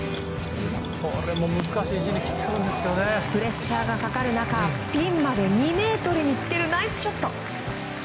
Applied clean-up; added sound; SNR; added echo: none; Brass instrument; 18 dB; none.